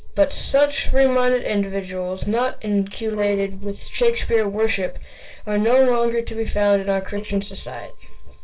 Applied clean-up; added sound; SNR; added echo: neural separator model SepFormer DNS4.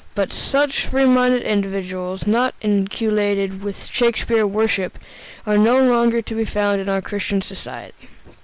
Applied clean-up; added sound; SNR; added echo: none; none; none; none.